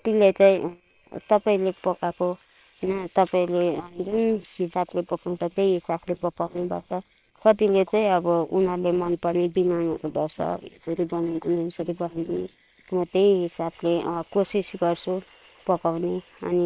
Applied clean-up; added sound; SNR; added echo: neural separator model SepFormer WHAM!.